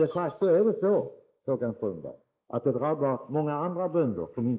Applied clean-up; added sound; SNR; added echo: neural mask model Resemble Enhance denoiser.